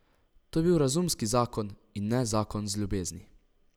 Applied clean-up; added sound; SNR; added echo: none; none; none; none.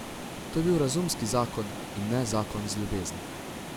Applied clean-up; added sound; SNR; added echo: none; Water; 8 dB; none.